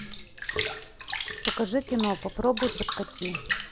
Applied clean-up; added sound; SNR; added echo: none; Bathtub (filling or washing) / Water; 0 dB; none.